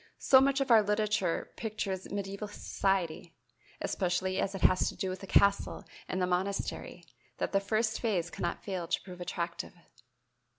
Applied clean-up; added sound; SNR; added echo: none; none; none; none.